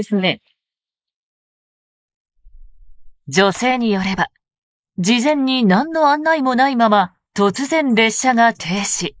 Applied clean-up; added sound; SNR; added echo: neural mask model Resemble Enhance denoiser.